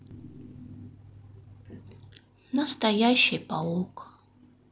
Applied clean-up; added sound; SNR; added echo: none; none; none; none.